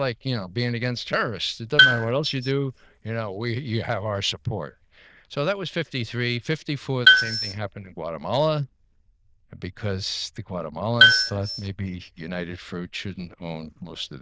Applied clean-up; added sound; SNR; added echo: neural diffusion model UNIVERSE++.